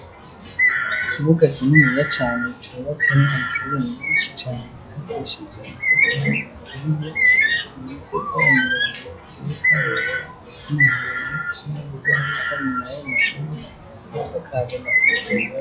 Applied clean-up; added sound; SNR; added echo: classical method log-MMSE.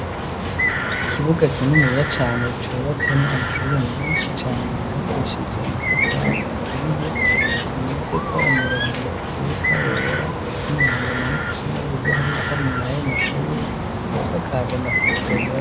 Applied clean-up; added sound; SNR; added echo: none; Bird; -2 dB; none.